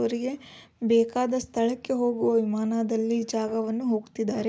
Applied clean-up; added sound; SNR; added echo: none; none; none; none.